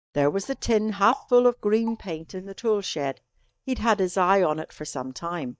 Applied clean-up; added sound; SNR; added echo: neural mask model DeepFilterNet 3.